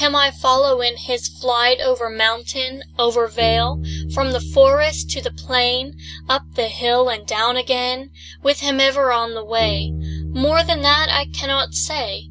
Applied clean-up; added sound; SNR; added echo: none; Bass guitar; 12 dB; none.